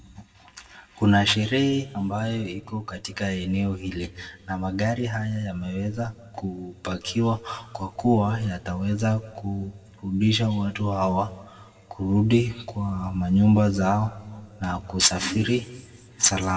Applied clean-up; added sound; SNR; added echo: none; none; none; reverberation time 1.3 s.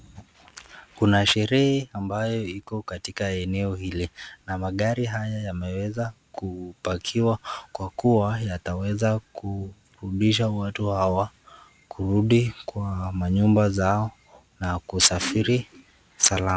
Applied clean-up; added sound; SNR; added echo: none; none; none; none.